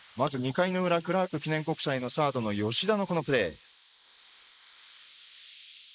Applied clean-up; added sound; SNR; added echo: neural mask model Resemble Enhance denoiser.